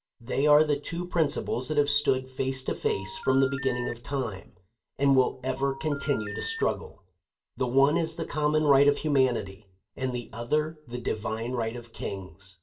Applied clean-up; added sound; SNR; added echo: none; Telephone; 12 dB; reverberation time 0.2 s.